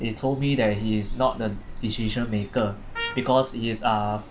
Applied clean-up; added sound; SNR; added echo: none; Trumpet + Bird vocalization, bird call, bird song; 11 dB; none.